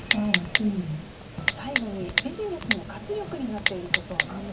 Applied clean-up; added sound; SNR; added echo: none; Typing; -2 dB; reverberation time 0.3 s.